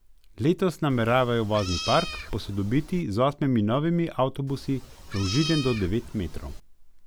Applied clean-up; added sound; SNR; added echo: none; Meow; 10 dB; none.